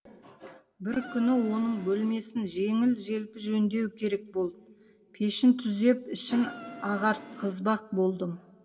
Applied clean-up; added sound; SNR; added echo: none; Insect; 14 dB; reverberation time 1.7 s.